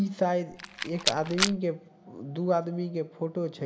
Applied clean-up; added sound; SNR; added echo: none; Rattle; 1 dB; reverberation time 2.2 s.